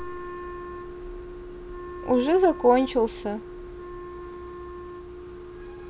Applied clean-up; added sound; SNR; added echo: none; Wind instrument, woodwind instrument; 11 dB; none.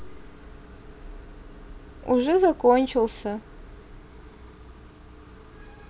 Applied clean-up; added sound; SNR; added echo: none; none; none; none.